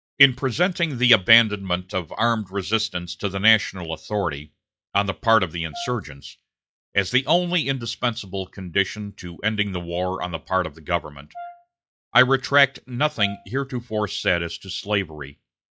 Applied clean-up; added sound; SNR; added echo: classical method log-MMSE.